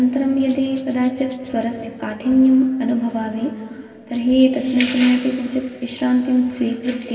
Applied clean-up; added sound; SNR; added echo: none; Rattle (instrument); 16 dB; reverberation time 2.5 s.